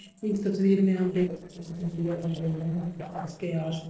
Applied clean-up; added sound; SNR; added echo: neural separator model SepFormer DNS4.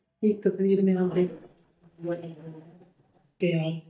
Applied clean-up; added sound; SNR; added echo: neural mask model DeepFilterNet 3.